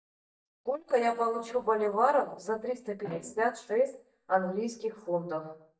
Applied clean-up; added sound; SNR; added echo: neural mask model DeepFilterNet 3.